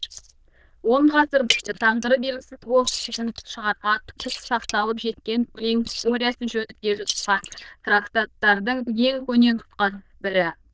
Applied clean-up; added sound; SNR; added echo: neural diffusion model UNIVERSE++.